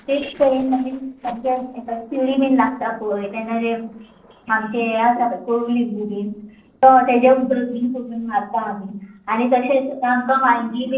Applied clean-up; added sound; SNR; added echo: neural separator model SepFormer DNS4.